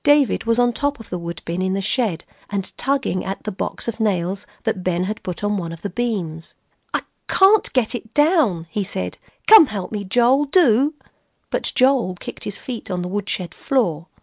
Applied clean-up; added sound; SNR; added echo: none; none; none; none.